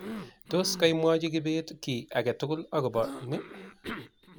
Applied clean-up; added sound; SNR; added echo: none; Cough; 14 dB; none.